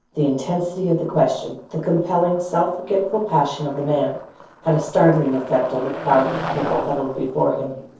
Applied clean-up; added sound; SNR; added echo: neural separator model SepFormer DNS4.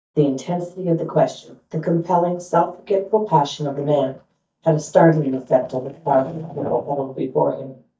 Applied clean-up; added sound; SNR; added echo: neural mask model DeepFilterNet 3.